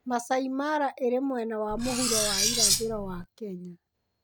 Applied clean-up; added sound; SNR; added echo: none; Cutlery, silverware; -3 dB; none.